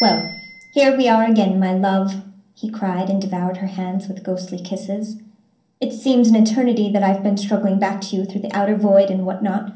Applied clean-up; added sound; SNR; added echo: none; Bicycle bell; 19 dB; reverberation time 0.6 s.